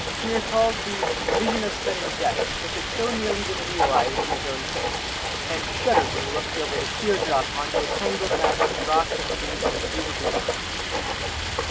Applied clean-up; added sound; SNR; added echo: none; Stream + Writing; -3 dB; none.